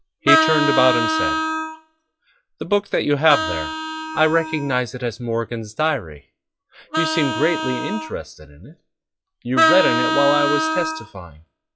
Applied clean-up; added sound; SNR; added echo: classical method log-MMSE.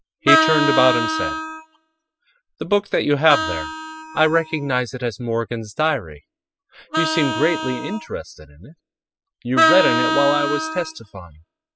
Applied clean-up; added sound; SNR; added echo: classical method spectral subtraction.